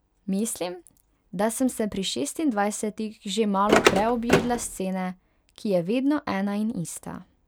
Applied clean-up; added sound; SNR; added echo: none; Car; -4 dB; none.